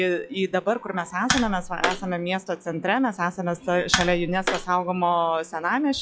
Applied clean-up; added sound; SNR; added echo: classical method log-MMSE.